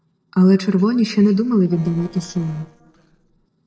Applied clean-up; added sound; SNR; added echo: neural separator model SepFormer DNS4.